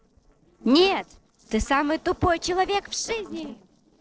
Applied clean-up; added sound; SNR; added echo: neural separator model SepFormer DNS4.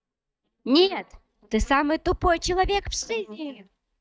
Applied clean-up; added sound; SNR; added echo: neural mask model DeepFilterNet 3.